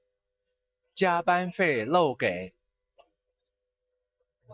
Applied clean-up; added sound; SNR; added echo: neural mask model DeepFilterNet 3.